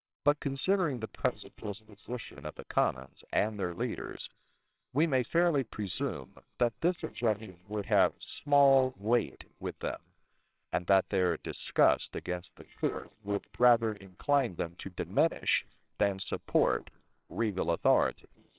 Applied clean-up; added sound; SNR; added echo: neural separator model SepFormer WHAMR!.